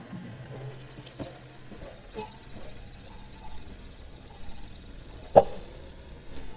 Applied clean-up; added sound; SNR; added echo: neural mask model DeepFilterNet 3.